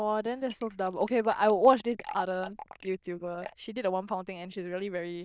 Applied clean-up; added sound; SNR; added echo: neural diffusion model UNIVERSE++.